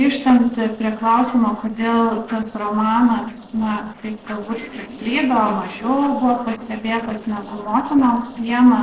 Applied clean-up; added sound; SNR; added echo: neural separator model SepFormer DNS4.